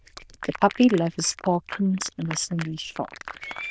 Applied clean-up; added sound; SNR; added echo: neural diffusion model UNIVERSE++.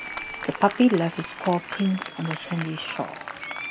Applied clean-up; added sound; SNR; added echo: none; Applause; 10 dB; none.